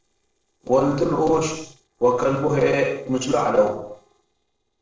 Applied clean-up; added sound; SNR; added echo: neural separator model SepFormer DNS4.